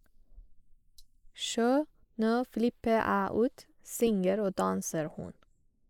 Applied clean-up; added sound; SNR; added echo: neural mask model Resemble Enhance denoiser.